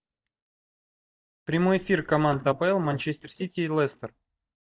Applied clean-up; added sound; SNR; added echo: neural mask model DeepFilterNet 3.